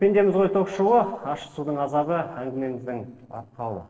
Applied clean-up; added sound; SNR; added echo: neural separator model SepFormer DNS4.